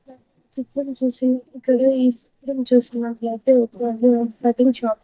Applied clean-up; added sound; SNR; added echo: neural mask model DeepFilterNet 3.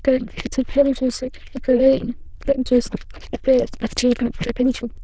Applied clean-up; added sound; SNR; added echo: neural diffusion model UNIVERSE++.